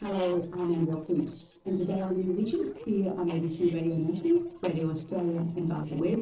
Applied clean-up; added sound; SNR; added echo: neural separator model SepFormer DNS4.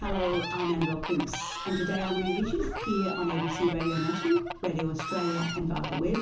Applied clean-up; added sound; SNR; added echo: none; Fowl; 6 dB; reverberation time 0.7 s.